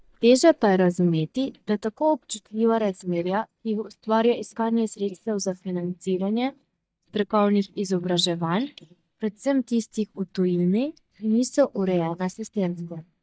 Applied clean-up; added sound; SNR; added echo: neural mask model DeepFilterNet 3.